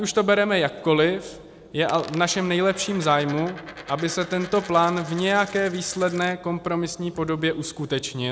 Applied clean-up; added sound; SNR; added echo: none; Coin (dropping); 20 dB; none.